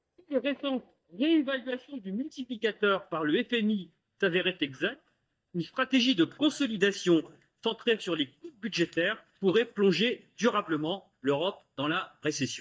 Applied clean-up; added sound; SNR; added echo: neural mask model DeepFilterNet 3.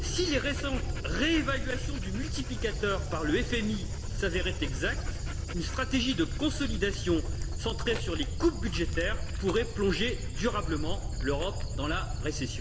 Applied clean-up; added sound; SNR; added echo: none; Dog; 1 dB; reverberation time 1.6 s.